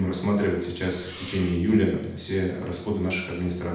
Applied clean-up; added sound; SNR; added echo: none; Breathing; 18 dB; reverberation time 0.8 s.